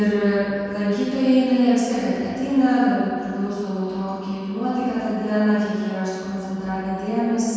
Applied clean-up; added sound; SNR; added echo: none; none; none; reverberation time 2.1 s.